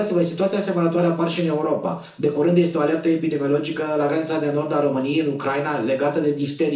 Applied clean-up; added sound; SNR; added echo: none; none; none; reverberation time 0.7 s.